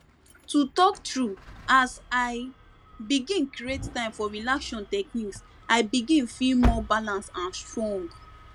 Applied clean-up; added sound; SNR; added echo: none; Engine starting; 10 dB; none.